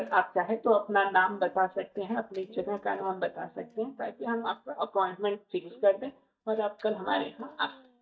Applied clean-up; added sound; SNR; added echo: neural mask model DeepFilterNet 3.